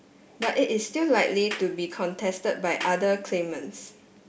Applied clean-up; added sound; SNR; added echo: none; Clapping; 15 dB; none.